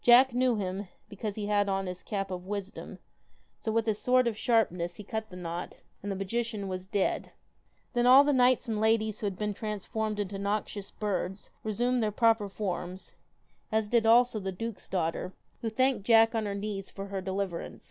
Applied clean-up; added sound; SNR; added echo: none; none; none; none.